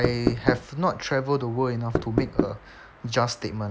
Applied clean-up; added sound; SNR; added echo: none; Knock; -1 dB; none.